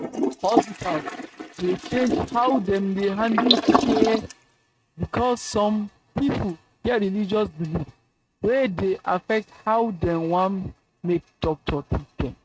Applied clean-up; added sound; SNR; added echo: neural mask model RNNoise.